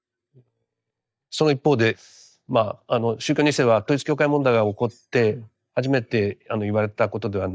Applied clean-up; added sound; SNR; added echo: neural mask model DeepFilterNet 3.